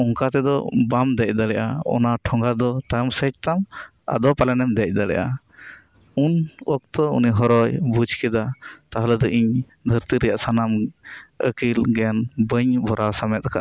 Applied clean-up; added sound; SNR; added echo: none; none; none; none.